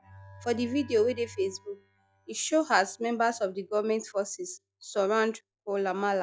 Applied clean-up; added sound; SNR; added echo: classical method log-MMSE.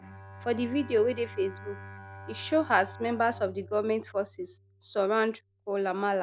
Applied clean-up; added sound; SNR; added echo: none; Bowed string instrument; 17 dB; none.